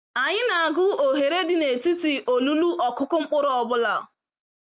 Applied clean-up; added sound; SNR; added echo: none; none; none; none.